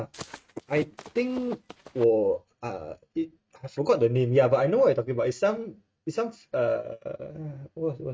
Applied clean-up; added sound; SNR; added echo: neural mask model RNNoise.